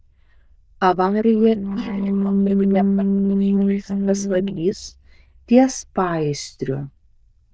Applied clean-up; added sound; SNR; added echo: neural diffusion model UNIVERSE++.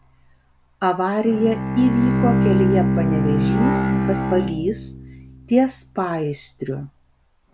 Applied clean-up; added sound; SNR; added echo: none; Bowed string instrument; 0 dB; none.